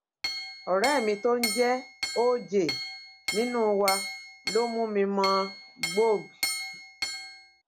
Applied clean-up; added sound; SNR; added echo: none; Chink, clink; 7 dB; none.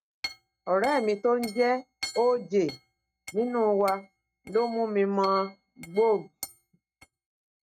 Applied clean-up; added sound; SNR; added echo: neural mask model RNNoise.